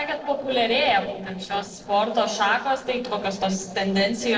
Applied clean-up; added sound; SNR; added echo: neural separator model SepFormer DNS4.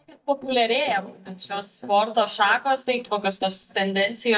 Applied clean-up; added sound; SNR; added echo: neural mask model DeepFilterNet 3.